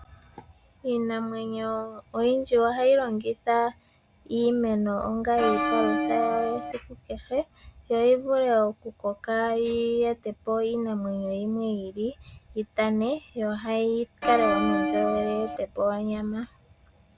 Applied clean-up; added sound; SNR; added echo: none; Bell; 0 dB; none.